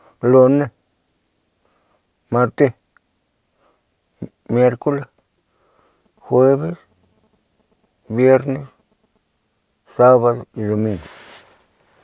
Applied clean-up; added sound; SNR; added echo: none; none; none; none.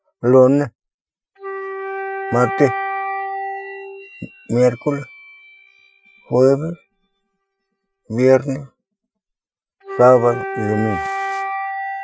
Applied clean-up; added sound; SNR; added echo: classical method Wiener filter.